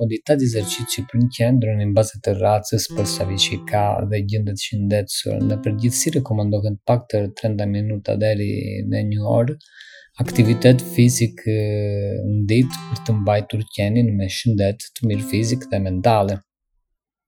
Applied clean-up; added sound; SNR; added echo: classical method Wiener filter.